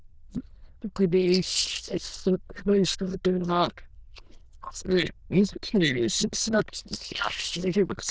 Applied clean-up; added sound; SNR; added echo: neural diffusion model UNIVERSE++.